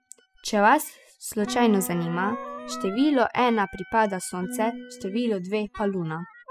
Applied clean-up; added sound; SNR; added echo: classical method spectral subtraction.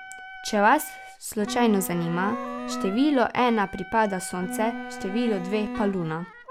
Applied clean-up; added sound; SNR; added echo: none; Bowed string instrument + Wind instrument, woodwind instrument; 10 dB; none.